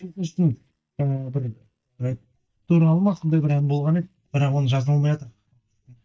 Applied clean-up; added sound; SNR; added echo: neural mask model DeepFilterNet 3.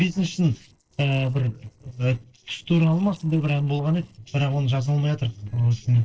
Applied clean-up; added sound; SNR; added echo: neural separator model SepFormer DNS4.